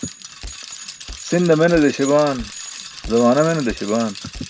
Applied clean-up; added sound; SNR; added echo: none; Bicycle; 14 dB; none.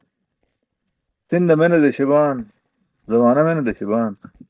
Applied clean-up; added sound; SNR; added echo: neural mask model DeepFilterNet 3.